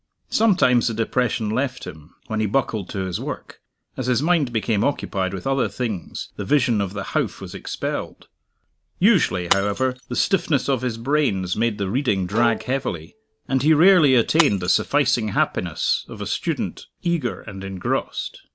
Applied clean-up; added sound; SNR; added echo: none; Bowed string instrument + Shatter; 12 dB; none.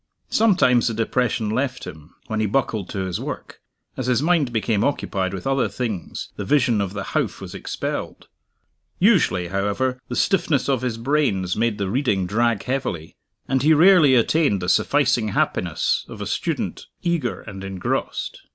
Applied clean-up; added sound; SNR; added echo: none; none; none; none.